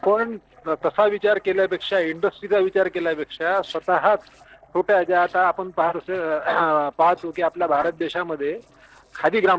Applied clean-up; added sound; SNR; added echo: neural separator model SepFormer DNS4.